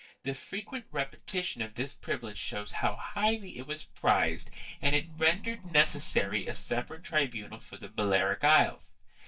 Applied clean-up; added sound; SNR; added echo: neural mask model DeepFilterNet 3.